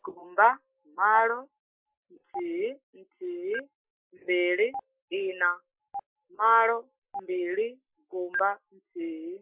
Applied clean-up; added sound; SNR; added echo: classical method Wiener filter.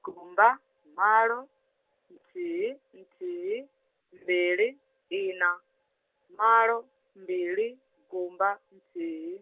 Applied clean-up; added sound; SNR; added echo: none; none; none; none.